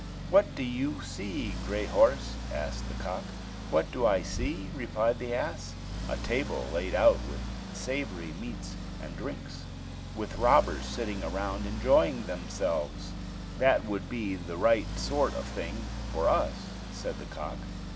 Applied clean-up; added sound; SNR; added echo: none; Accelerating, revving, vroom; 6 dB; none.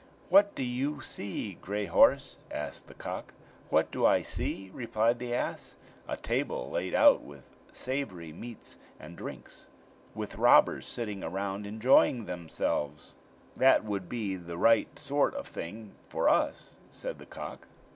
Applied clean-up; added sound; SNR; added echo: none; none; none; none.